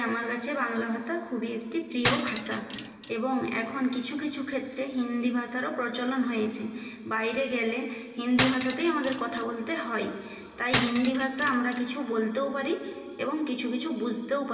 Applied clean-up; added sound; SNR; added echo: none; Cutlery, silverware; 1 dB; reverberation time 2.3 s.